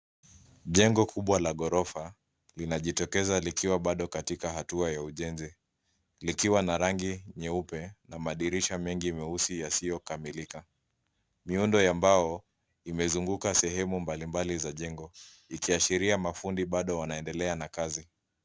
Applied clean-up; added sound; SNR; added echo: none; none; none; none.